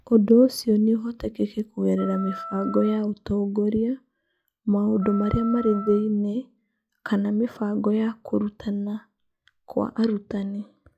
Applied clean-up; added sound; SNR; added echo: classical method log-MMSE.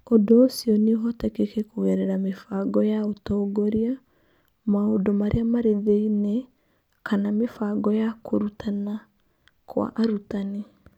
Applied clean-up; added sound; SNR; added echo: none; none; none; none.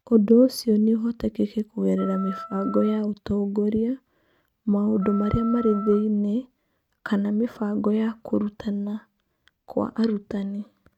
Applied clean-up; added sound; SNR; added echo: neural mask model RNNoise.